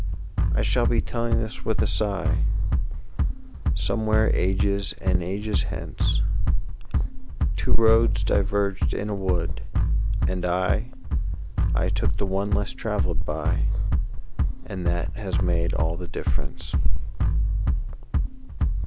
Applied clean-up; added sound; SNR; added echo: none; Bass drum; 1 dB; none.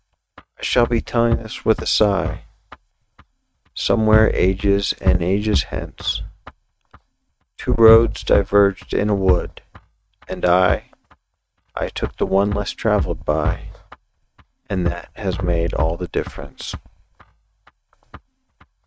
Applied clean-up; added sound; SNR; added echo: neural mask model RNNoise.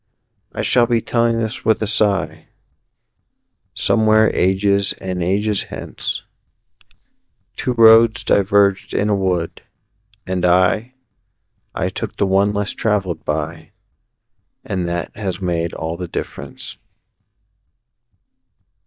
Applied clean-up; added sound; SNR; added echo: neural mask model DeepFilterNet 3.